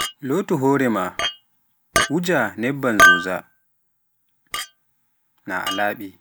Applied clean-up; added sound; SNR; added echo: none; Chink, clink; -1 dB; none.